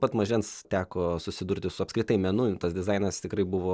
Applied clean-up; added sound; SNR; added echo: none; none; none; none.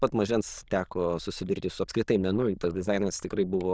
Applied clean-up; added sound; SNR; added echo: neural diffusion model UNIVERSE++.